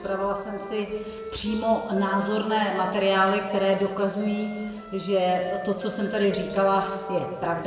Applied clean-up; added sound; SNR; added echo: none; Wind instrument, woodwind instrument; 14 dB; reverberation time 1.5 s.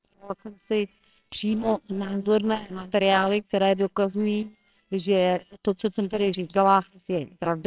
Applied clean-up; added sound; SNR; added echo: neural separator model SepFormer WHAMR!.